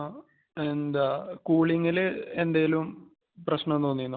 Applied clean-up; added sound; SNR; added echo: none; none; none; none.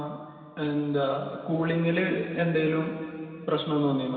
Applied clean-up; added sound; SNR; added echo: none; none; none; reverberation time 2.7 s.